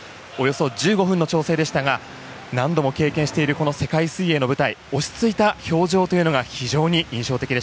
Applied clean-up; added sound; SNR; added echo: none; none; none; none.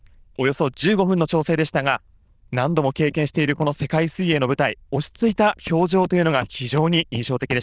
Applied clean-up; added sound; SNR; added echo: neural diffusion model UNIVERSE++.